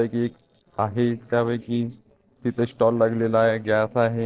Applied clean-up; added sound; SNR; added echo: neural separator model SepFormer DNS4.